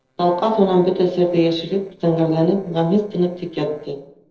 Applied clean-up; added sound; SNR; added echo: neural separator model SepFormer DNS4.